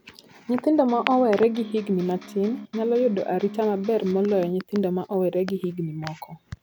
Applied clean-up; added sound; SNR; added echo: none; Electric guitar; 16 dB; none.